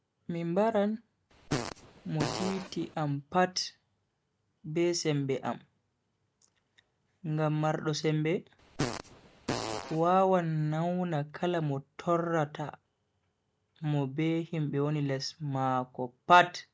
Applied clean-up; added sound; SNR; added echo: none; Fart; 6 dB; none.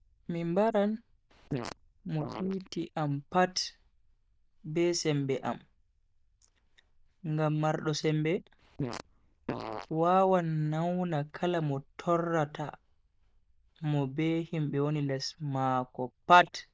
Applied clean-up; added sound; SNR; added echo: neural diffusion model UNIVERSE++.